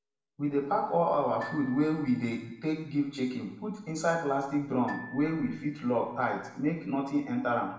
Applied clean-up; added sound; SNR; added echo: none; Glockenspiel; 19 dB; reverberation time 0.8 s.